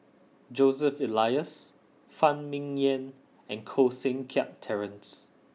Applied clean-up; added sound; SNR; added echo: none; none; none; none.